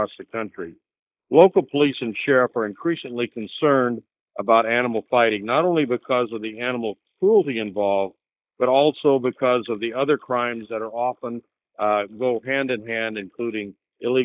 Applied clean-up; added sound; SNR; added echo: neural mask model Resemble Enhance denoiser.